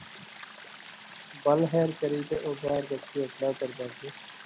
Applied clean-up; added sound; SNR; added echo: none; Stream; 14 dB; none.